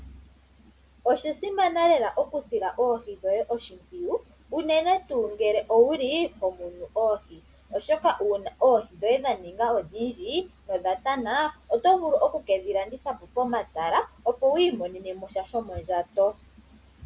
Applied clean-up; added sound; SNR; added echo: none; none; none; none.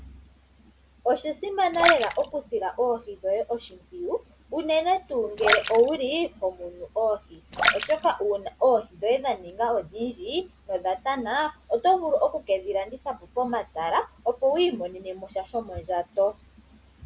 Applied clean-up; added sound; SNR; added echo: none; Splash, splatter; 4 dB; none.